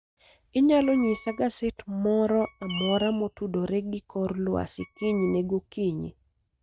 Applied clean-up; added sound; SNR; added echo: neural mask model RNNoise.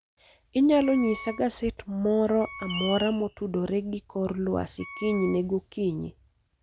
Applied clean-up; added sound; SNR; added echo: none; Screech + Wind instrument, woodwind instrument; 15 dB; none.